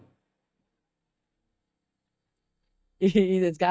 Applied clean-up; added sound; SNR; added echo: neural mask model DeepFilterNet 3.